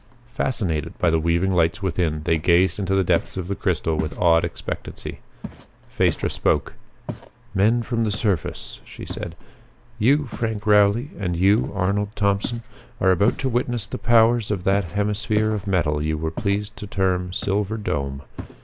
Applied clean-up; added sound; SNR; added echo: none; Walk, footsteps; 16 dB; none.